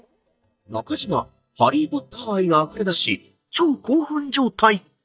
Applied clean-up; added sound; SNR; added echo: neural mask model DeepFilterNet 3.